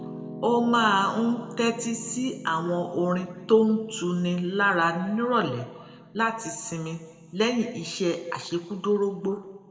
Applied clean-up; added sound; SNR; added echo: none; Piano; 17 dB; reverberation time 1.2 s.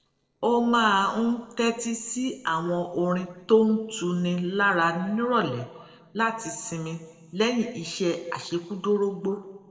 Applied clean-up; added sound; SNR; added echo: neural separator model SepFormer DNS4.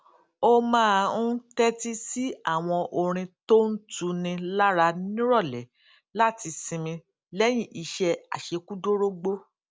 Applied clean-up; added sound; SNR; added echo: none; none; none; none.